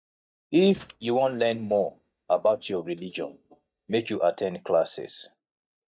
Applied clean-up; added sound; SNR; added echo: neural mask model DeepFilterNet 3.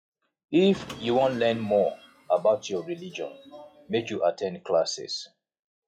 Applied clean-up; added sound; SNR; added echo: classical method log-MMSE.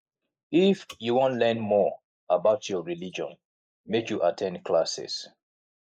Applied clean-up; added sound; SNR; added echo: neural mask model Resemble Enhance denoiser.